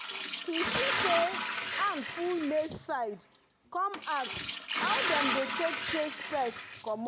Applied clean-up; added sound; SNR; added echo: none; Liquid; 0 dB; none.